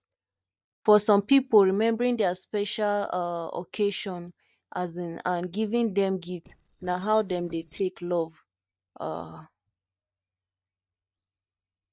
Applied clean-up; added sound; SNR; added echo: neural mask model DeepFilterNet 3.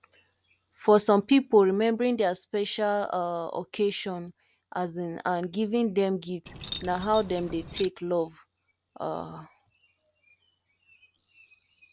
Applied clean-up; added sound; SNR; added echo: none; Keys jangling; 1 dB; none.